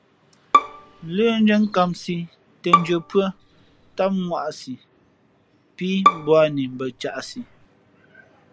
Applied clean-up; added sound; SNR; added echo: none; Bowed string instrument; 1 dB; none.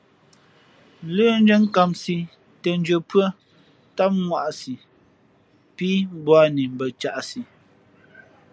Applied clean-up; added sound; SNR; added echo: none; none; none; none.